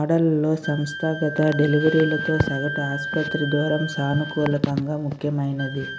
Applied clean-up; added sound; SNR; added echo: none; Wind instrument, woodwind instrument; 10 dB; none.